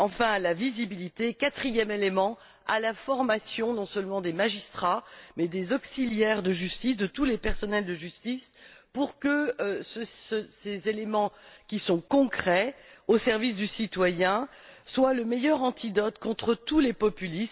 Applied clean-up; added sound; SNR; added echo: none; none; none; none.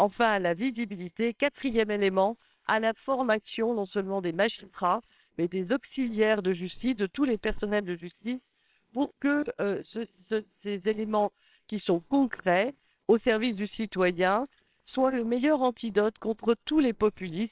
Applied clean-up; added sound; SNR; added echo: neural separator model SepFormer WHAMR!.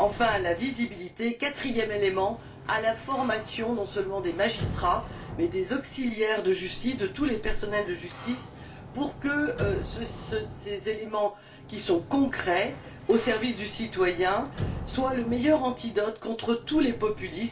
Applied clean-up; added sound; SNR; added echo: none; Sliding door; 12 dB; reverberation time 0.3 s.